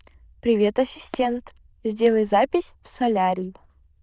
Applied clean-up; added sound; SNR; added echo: neural diffusion model UNIVERSE++.